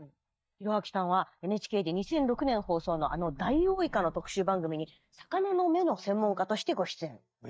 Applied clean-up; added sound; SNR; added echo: neural mask model DeepFilterNet 3.